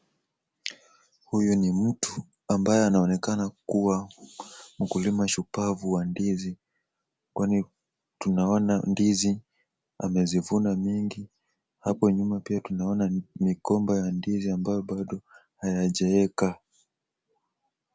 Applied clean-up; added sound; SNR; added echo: none; none; none; none.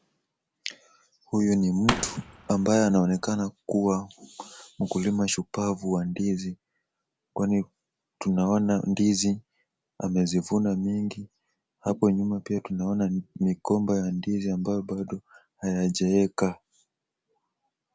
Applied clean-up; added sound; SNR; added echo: none; Fireworks; 7 dB; none.